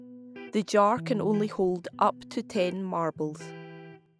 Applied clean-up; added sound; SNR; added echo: none; Electric guitar; 14 dB; none.